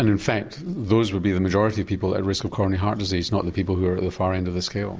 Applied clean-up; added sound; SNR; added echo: none; none; none; none.